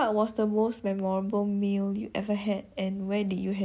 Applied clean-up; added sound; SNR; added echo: none; none; none; none.